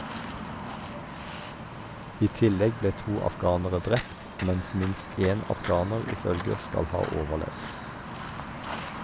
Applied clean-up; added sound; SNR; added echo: none; Walk, footsteps; 8 dB; none.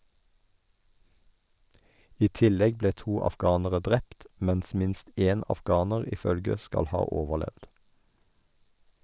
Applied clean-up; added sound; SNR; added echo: none; none; none; none.